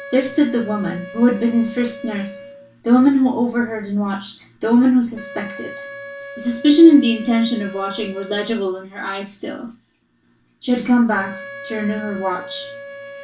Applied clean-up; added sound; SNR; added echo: none; Wind instrument, woodwind instrument; 17 dB; reverberation time 0.2 s.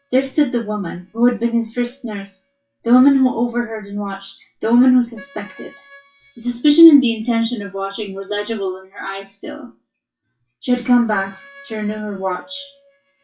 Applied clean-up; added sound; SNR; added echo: classical method WPE with log-MMSE.